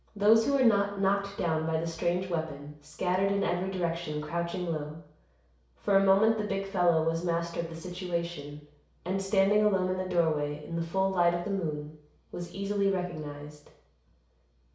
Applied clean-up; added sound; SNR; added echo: none; none; none; reverberation time 0.6 s.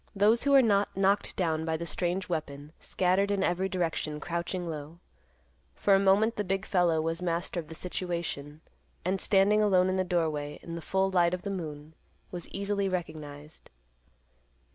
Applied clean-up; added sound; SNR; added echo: none; none; none; none.